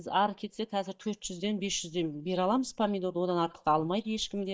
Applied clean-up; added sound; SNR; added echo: neural mask model DeepFilterNet 3.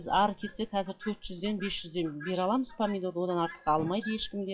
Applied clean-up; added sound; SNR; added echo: classical method WPE with log-MMSE.